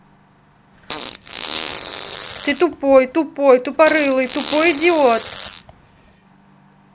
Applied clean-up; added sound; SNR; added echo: none; Fart; 14 dB; none.